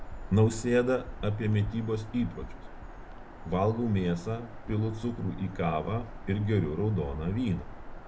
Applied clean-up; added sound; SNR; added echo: none; Bird vocalization, bird call, bird song; 12 dB; none.